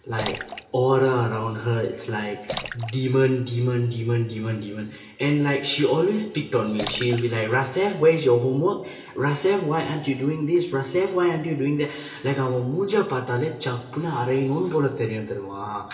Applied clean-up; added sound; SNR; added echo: none; Splash, splatter; 15 dB; reverberation time 0.6 s.